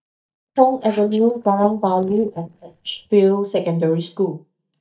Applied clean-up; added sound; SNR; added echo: neural mask model DeepFilterNet 3.